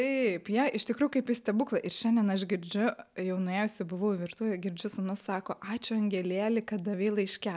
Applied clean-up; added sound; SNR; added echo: none; none; none; none.